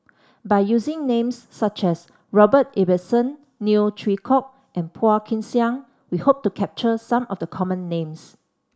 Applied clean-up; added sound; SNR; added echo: none; none; none; none.